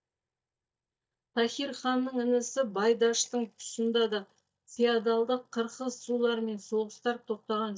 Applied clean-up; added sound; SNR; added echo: neural mask model DeepFilterNet 3.